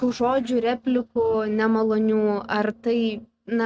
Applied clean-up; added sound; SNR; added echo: neural mask model RNNoise.